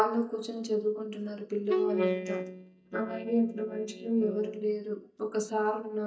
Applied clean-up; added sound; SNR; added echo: neural mask model DeepFilterNet 3.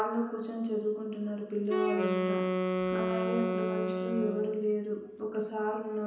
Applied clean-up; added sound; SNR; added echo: none; Wind instrument, woodwind instrument; -1 dB; reverberation time 0.9 s.